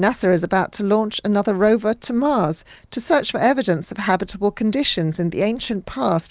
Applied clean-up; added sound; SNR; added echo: none; none; none; none.